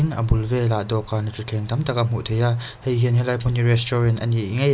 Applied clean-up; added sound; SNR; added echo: none; none; none; none.